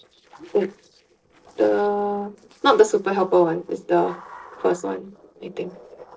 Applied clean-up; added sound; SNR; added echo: neural separator model SepFormer DNS4.